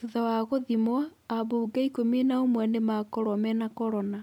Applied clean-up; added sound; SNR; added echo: none; none; none; none.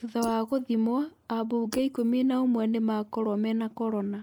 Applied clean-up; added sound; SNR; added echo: neural mask model Resemble Enhance denoiser.